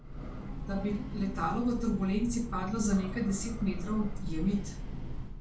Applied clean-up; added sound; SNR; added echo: none; Train / Breathing; 4 dB; reverberation time 0.3 s.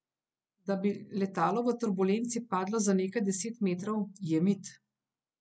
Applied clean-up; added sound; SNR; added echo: none; none; none; none.